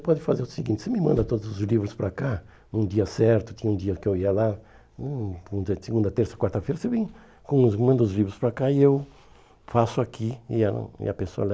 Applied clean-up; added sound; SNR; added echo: none; Car; 18 dB; none.